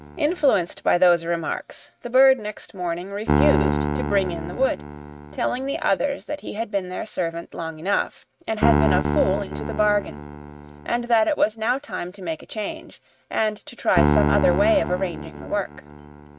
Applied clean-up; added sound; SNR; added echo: neural mask model RNNoise.